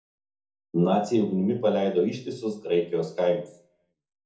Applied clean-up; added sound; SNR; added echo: none; none; none; reverberation time 0.6 s.